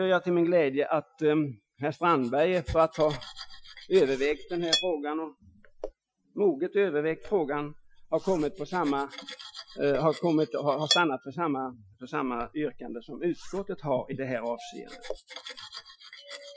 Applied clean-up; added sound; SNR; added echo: classical method Wiener filter.